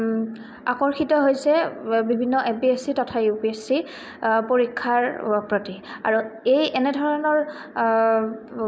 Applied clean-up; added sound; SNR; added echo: none; none; none; none.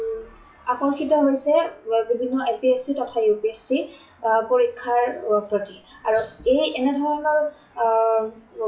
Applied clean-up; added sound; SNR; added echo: classical method WPE with log-MMSE.